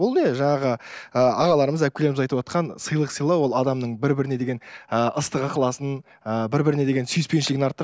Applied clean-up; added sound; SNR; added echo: none; none; none; none.